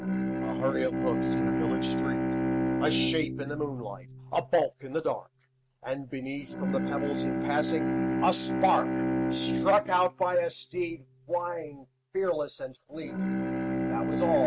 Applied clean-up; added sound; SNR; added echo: neural mask model RNNoise.